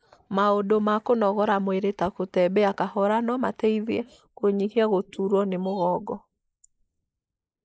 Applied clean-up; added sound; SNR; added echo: neural mask model Resemble Enhance denoiser.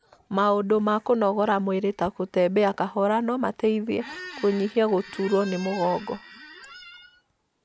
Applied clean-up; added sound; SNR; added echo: none; Squeak; 17 dB; none.